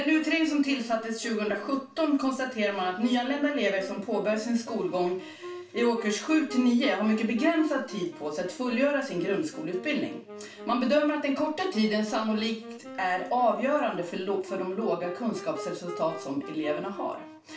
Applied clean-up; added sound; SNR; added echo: none; Wind instrument, woodwind instrument; 15 dB; reverberation time 0.3 s.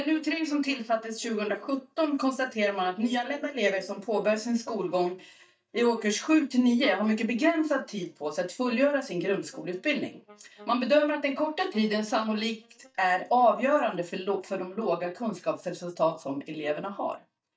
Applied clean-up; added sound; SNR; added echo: neural mask model DeepFilterNet 3.